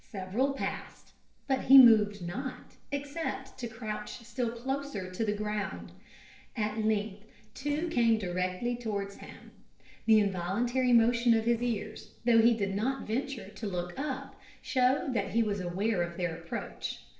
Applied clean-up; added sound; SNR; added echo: neural separator model SepFormer DNS4.